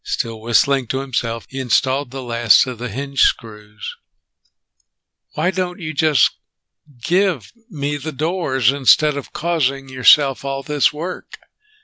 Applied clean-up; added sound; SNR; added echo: none; none; none; none.